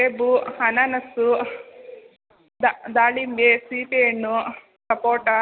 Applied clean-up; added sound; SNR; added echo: none; none; none; none.